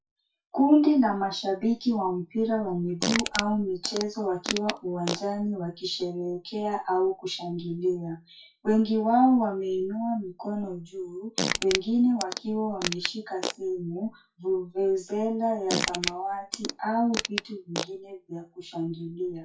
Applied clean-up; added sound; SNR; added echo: classical method WPE with log-MMSE.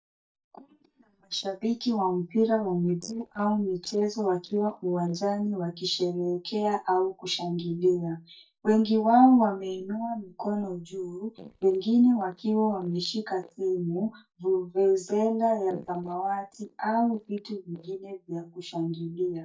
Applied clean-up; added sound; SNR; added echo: neural mask model DeepFilterNet 3.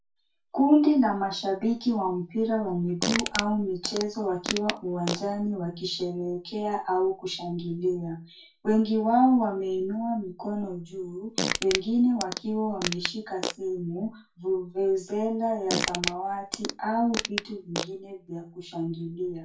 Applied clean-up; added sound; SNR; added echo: none; Fart; 6 dB; reverberation time 0.2 s.